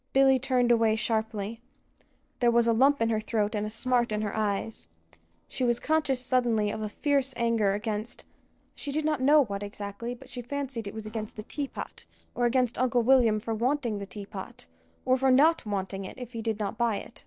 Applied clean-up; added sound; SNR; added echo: neural separator model SepFormer DNS4.